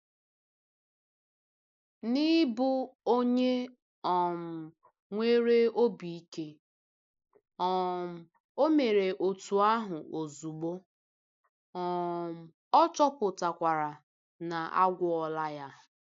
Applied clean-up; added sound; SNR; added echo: neural mask model Resemble Enhance denoiser.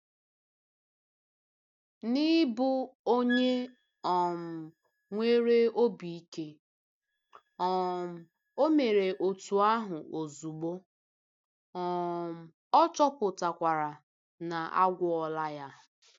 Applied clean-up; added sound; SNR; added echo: neural mask model DeepFilterNet 3.